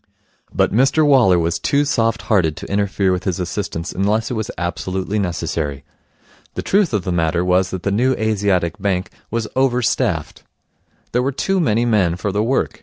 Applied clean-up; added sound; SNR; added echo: none; none; none; none.